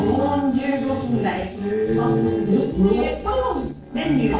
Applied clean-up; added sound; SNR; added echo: neural separator model SepFormer DNS4.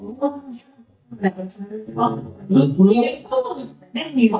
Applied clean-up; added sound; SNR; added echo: neural mask model DeepFilterNet 3.